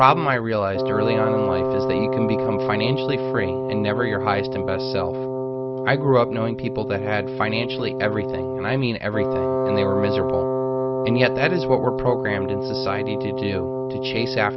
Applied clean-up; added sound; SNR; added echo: none; Wind instrument, woodwind instrument; 1 dB; none.